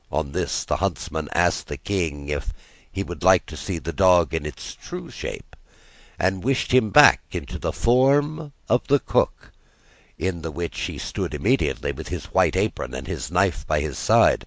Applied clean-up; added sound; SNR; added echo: none; none; none; none.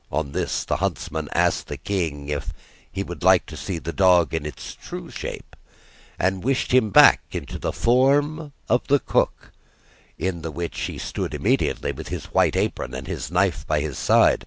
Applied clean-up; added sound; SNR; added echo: none; Finger snapping; 19 dB; none.